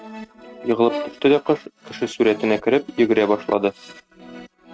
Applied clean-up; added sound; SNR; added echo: neural mask model RNNoise.